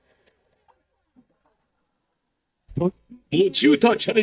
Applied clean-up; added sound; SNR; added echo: neural mask model DeepFilterNet 3.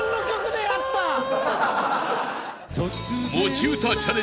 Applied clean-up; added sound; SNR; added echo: none; Bell; 16 dB; none.